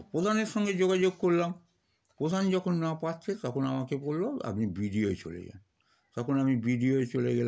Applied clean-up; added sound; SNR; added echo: none; none; none; none.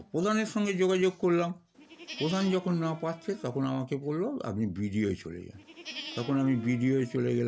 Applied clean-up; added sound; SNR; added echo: none; Livestock, farm animals, working animals; 15 dB; none.